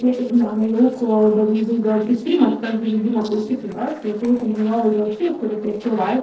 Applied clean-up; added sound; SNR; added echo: neural separator model SepFormer DNS4.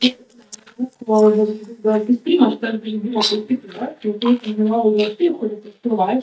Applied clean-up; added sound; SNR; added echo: neural mask model DeepFilterNet 3.